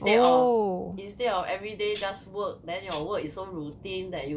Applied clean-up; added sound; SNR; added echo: none; Tambourine; 2 dB; none.